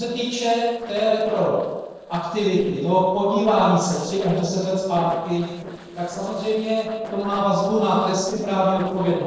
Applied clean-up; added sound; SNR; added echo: neural separator model SepFormer DNS4.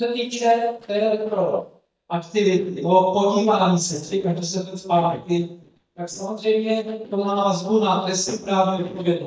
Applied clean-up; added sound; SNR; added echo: neural mask model DeepFilterNet 3.